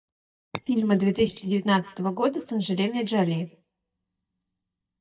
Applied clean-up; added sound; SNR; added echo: neural mask model DeepFilterNet 3.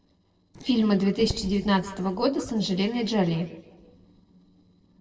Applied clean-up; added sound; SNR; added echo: neural separator model SepFormer DNS4.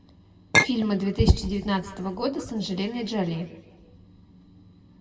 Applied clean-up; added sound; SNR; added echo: none; Chink, clink; -4 dB; reverberation time 1.2 s.